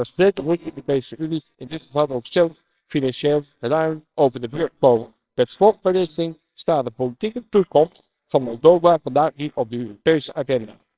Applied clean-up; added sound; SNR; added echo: neural separator model SepFormer WHAMR!.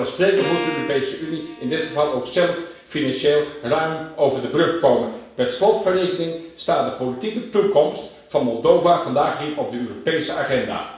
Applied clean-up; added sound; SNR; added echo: none; Bowed string instrument; 11 dB; reverberation time 0.7 s.